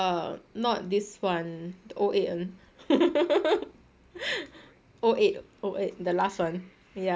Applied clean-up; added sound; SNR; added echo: none; none; none; none.